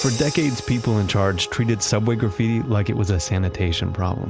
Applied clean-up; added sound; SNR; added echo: none; Crash cymbal; 18 dB; none.